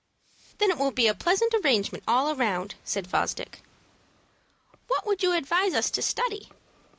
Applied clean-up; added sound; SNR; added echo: none; none; none; none.